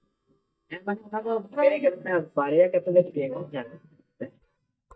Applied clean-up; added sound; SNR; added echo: neural mask model DeepFilterNet 3.